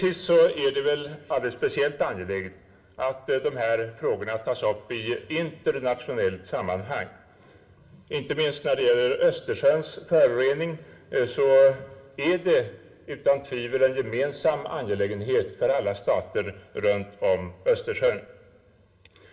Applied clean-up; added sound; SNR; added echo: none; none; none; reverberation time 1.4 s.